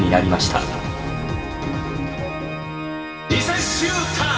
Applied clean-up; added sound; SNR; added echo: none; Organ; 7 dB; reverberation time 2.4 s.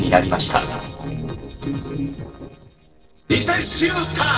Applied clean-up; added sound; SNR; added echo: neural separator model SepFormer DNS4.